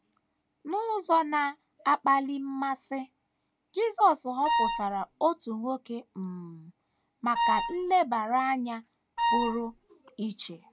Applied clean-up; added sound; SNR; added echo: none; Wind instrument, woodwind instrument; -1 dB; none.